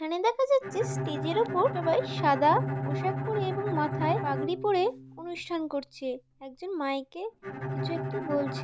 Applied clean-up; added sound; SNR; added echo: none; Bowed string instrument; 5 dB; none.